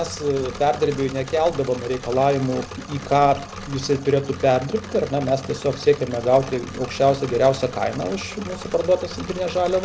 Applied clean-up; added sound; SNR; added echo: none; Engine / Mechanisms; 13 dB; none.